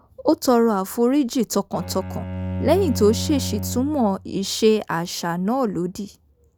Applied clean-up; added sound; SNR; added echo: none; Bowed string instrument; 8 dB; none.